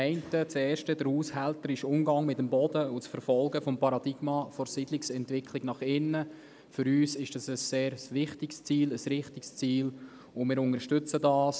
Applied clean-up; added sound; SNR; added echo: none; none; none; none.